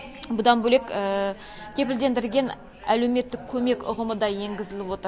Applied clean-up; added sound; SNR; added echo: none; none; none; none.